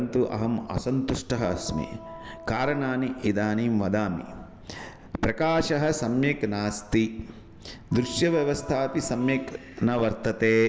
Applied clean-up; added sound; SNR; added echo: none; Organ; 15 dB; none.